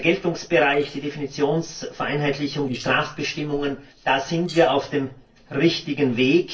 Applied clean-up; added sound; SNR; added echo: neural separator model SepFormer DNS4.